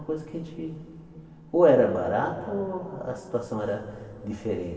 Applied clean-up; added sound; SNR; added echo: none; none; none; reverberation time 2.4 s.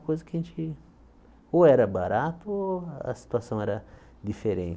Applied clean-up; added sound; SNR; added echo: none; none; none; none.